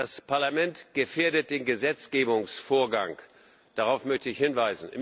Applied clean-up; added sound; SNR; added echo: none; none; none; none.